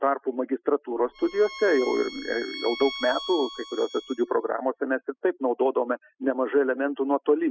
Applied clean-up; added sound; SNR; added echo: classical method spectral subtraction.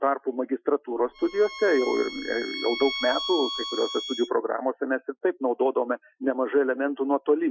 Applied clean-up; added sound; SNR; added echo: classical method Wiener filter.